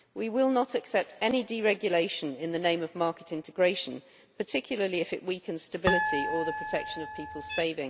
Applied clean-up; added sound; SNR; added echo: none; Harp; 1 dB; none.